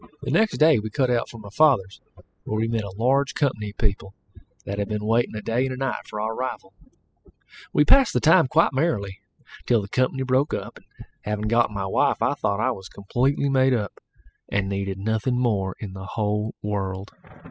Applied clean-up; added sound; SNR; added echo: classical method spectral subtraction.